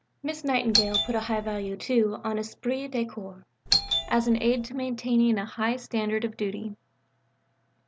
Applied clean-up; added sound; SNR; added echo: none; Doorbell; 1 dB; none.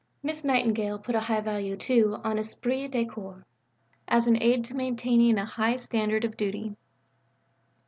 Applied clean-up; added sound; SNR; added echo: none; none; none; none.